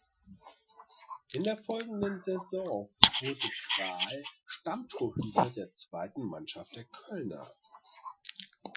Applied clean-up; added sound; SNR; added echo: classical method Wiener filter.